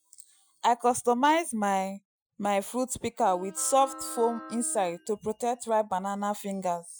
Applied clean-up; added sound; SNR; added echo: classical method Wiener filter.